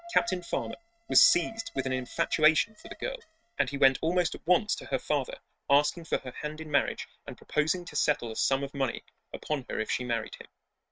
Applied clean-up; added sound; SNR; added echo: neural mask model RNNoise.